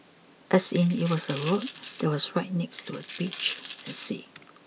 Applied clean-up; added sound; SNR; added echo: none; Coin (dropping); 13 dB; none.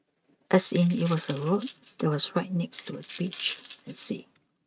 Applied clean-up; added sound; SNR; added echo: neural mask model RNNoise.